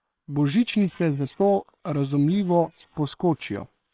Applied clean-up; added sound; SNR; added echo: neural separator model SepFormer WHAM!.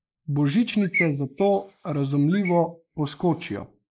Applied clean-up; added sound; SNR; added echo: neural mask model Resemble Enhance denoiser.